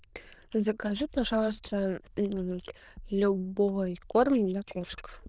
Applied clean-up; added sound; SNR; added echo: neural diffusion model UNIVERSE++.